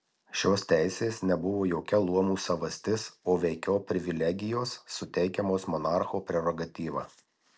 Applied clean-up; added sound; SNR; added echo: none; none; none; none.